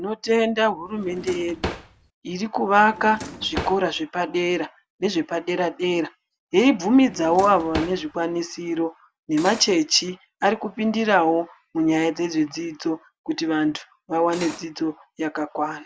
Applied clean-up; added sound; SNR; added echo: none; Cutlery, silverware + Drawer open or close; 11 dB; none.